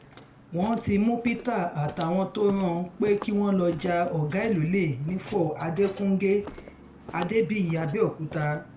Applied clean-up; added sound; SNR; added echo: none; Walk, footsteps; 18 dB; reverberation time 0.3 s.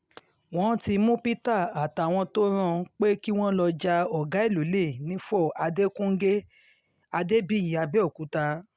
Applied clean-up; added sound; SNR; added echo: none; none; none; none.